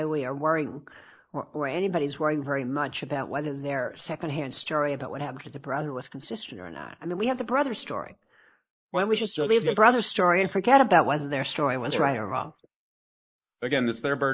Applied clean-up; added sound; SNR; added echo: neural mask model Resemble Enhance denoiser.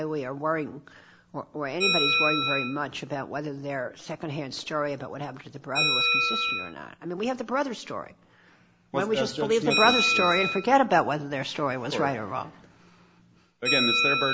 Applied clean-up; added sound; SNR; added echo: none; Bell; 2 dB; none.